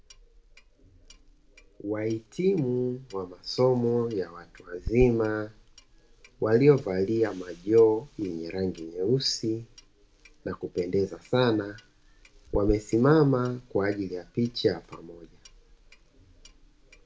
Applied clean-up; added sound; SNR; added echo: none; Clock; 17 dB; none.